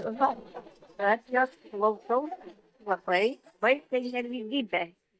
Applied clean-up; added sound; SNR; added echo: neural mask model DeepFilterNet 3.